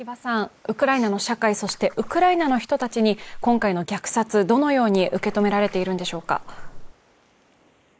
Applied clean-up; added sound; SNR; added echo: neural mask model Resemble Enhance denoiser.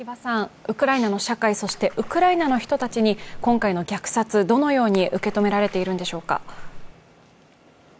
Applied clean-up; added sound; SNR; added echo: none; Splash, splatter; 14 dB; none.